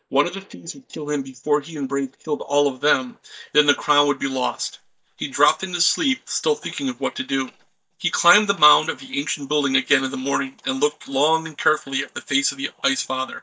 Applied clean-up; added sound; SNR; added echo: neural mask model DeepFilterNet 3.